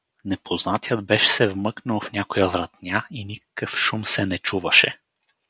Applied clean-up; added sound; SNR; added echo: none; none; none; none.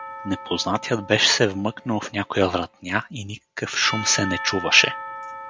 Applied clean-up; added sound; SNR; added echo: none; Church bell / Percussion; 12 dB; none.